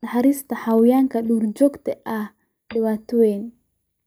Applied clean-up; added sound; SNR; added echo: neural mask model DeepFilterNet 3.